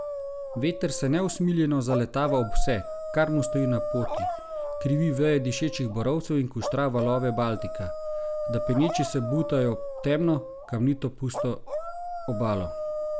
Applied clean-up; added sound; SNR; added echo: none; Dog; 7 dB; none.